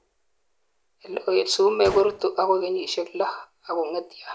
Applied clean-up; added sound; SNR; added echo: none; Gunshot, gunfire; 17 dB; none.